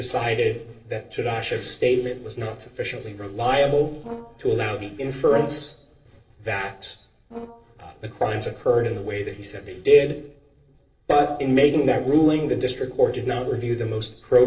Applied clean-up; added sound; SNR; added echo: neural separator model SepFormer DNS4.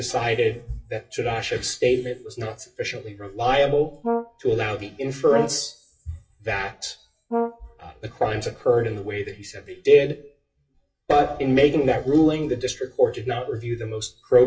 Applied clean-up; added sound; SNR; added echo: classical method WPE with log-MMSE.